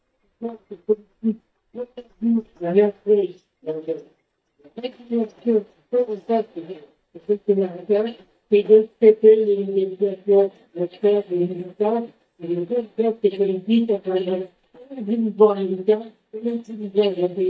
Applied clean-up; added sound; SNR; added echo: neural mask model DeepFilterNet 3.